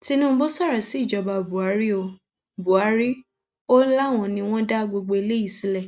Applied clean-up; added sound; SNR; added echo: none; none; none; none.